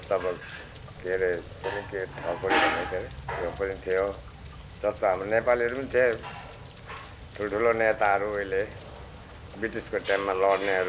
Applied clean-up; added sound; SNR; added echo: none; Rain; 15 dB; none.